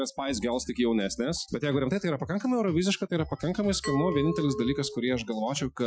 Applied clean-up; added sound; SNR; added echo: classical method Wiener filter.